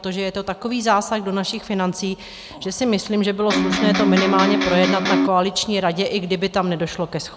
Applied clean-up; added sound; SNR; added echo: none; Electric guitar; -2 dB; none.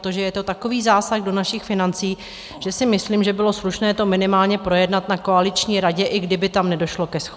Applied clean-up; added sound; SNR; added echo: none; none; none; none.